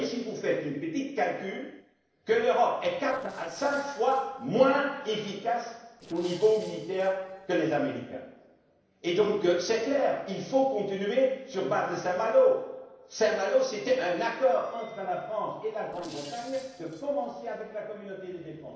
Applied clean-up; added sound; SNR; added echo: neural separator model SepFormer DNS4.